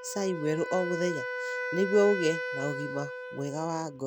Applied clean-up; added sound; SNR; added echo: none; Wind instrument, woodwind instrument; 6 dB; none.